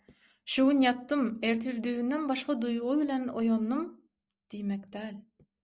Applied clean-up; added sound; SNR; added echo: none; none; none; none.